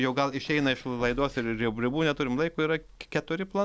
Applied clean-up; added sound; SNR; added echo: none; none; none; none.